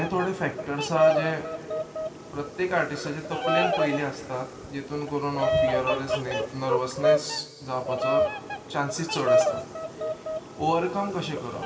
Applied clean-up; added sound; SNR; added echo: none; Bird vocalization, bird call, bird song; -2 dB; reverberation time 2.5 s.